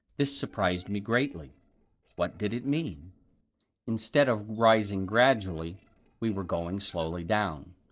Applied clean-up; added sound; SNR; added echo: neural separator model SepFormer DNS4.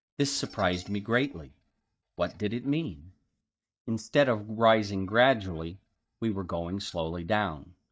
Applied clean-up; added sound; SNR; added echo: neural mask model DeepFilterNet 3.